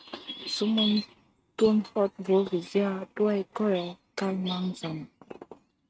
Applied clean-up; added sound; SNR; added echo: neural mask model RNNoise.